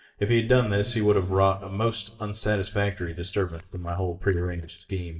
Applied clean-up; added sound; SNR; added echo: neural mask model DeepFilterNet 3.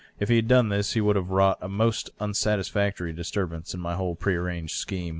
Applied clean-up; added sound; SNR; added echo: none; none; none; none.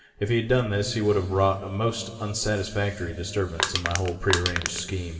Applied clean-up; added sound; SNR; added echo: none; Crushing; 3 dB; reverberation time 2.3 s.